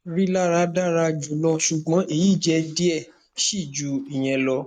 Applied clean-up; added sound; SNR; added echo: neural mask model Resemble Enhance denoiser.